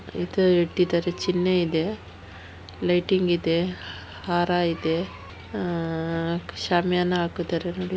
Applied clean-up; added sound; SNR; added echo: none; none; none; none.